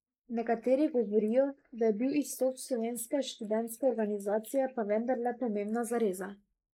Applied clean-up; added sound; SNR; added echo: neural mask model Resemble Enhance denoiser.